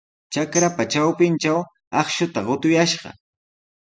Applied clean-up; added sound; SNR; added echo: none; Tambourine; 12 dB; none.